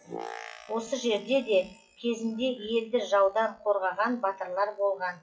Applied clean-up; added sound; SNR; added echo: classical method WPE with log-MMSE.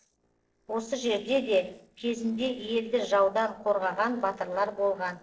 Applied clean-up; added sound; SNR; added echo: neural separator model SepFormer DNS4.